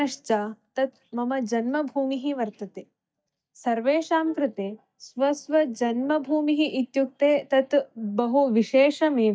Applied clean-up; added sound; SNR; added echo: neural mask model DeepFilterNet 3.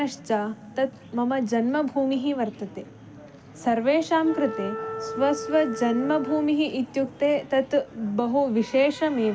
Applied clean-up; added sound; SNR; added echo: none; Wind instrument, woodwind instrument; 10 dB; reverberation time 2.1 s.